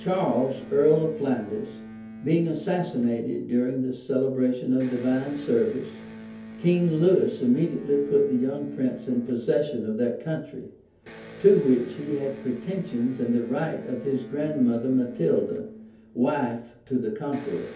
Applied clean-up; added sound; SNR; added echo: none; Electric guitar; 17 dB; reverberation time 0.5 s.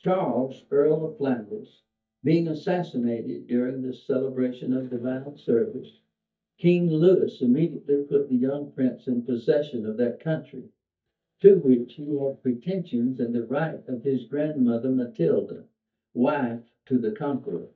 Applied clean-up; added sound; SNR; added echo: neural mask model DeepFilterNet 3.